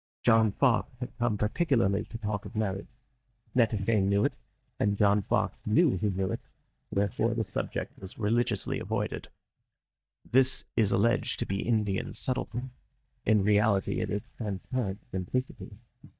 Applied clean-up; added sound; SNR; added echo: neural mask model DeepFilterNet 3.